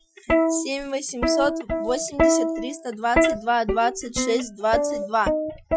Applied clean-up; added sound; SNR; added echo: classical method Wiener filter.